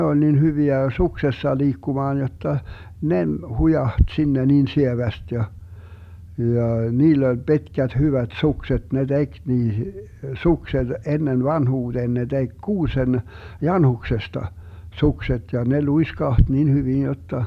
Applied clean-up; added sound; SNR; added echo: none; none; none; none.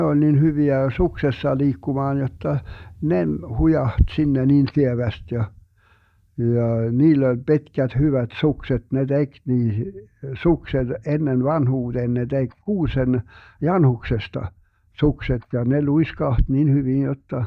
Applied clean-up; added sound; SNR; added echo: neural mask model DeepFilterNet 3.